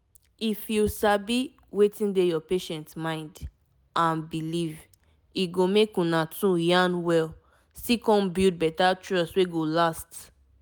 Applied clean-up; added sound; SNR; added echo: none; none; none; none.